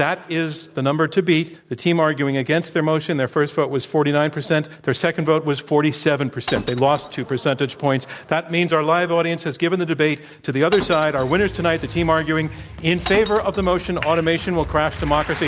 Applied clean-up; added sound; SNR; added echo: none; Glass; 14 dB; none.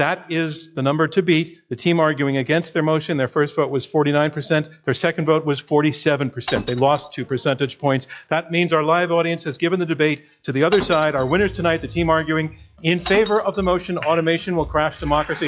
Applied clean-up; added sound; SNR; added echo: classical method log-MMSE.